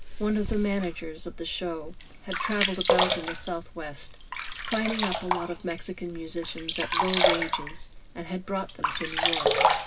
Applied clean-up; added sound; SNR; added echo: none; Sink (filling or washing); -3 dB; reverberation time 0.4 s.